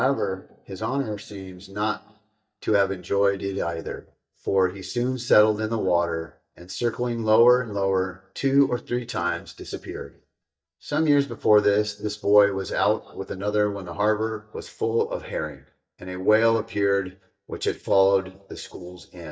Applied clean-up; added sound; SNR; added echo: neural mask model DeepFilterNet 3.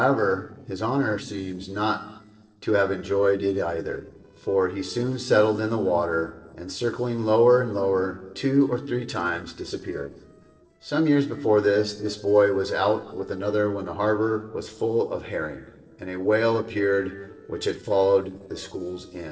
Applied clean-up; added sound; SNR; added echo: neural separator model SepFormer DNS4.